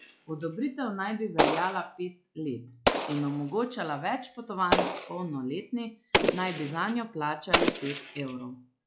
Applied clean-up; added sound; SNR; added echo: classical method log-MMSE.